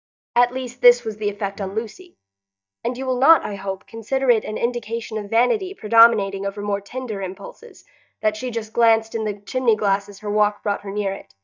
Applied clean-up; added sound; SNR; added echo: neural mask model DeepFilterNet 3.